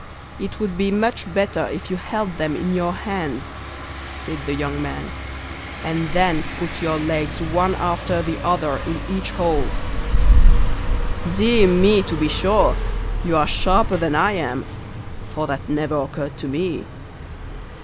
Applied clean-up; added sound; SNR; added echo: none; Car passing by; 0 dB; none.